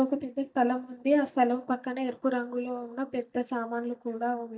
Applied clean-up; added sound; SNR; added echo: neural mask model DeepFilterNet 3.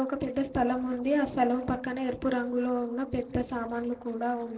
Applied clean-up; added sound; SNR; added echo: neural separator model SepFormer DNS4.